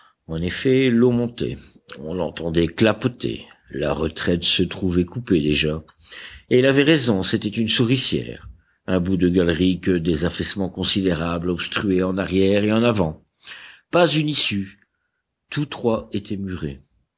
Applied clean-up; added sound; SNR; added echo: none; none; none; none.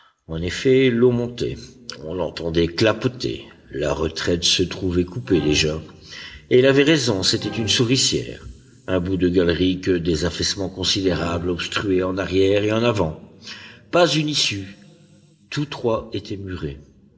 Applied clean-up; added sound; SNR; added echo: none; Musical instrument; 17 dB; reverberation time 2.3 s.